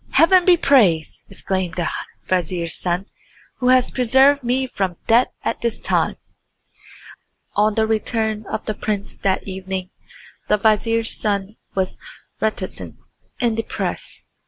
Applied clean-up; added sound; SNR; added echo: none; none; none; none.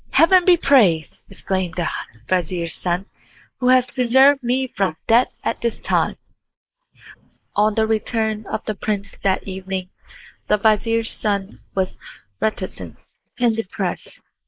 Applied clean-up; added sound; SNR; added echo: neural mask model Resemble Enhance denoiser.